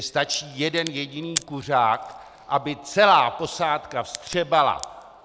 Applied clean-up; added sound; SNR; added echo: none; Crack; 16 dB; none.